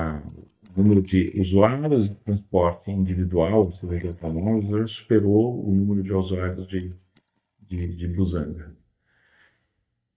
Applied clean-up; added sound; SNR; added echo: neural mask model DeepFilterNet 3.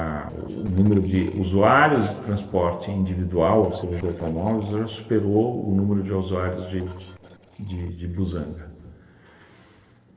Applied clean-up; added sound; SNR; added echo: neural separator model SepFormer DNS4.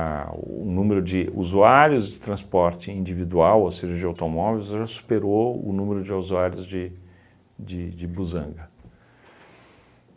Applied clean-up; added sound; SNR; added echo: none; none; none; none.